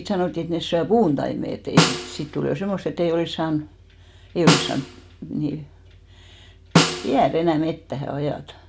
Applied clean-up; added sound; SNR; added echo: none; Snare drum; 1 dB; none.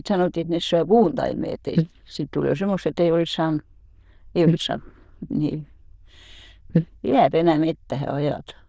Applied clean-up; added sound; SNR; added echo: neural diffusion model UNIVERSE++.